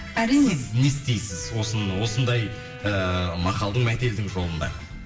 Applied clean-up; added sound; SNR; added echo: none; Wind instrument, woodwind instrument; 19 dB; reverberation time 0.9 s.